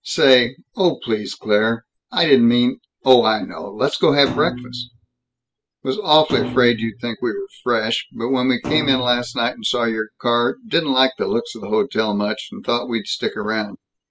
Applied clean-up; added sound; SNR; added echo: classical method spectral subtraction.